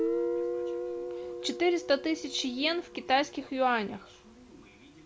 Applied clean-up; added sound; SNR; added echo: none; Guitar; 5 dB; none.